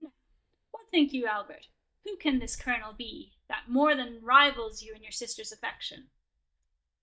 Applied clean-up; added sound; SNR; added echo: neural mask model DeepFilterNet 3.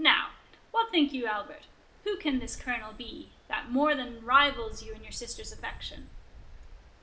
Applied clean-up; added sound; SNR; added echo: none; Stream; 16 dB; reverberation time 0.4 s.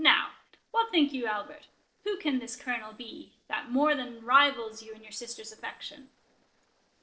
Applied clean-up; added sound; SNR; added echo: neural separator model SepFormer DNS4.